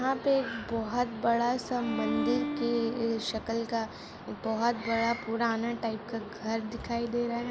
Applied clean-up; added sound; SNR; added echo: none; Bowed string instrument; 8 dB; none.